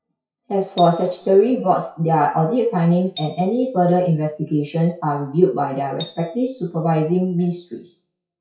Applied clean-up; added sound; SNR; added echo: classical method WPE with log-MMSE.